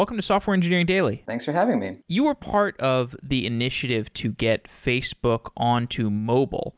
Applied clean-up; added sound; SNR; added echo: none; none; none; none.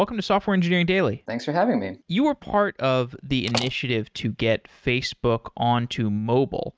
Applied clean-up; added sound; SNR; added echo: neural mask model RNNoise.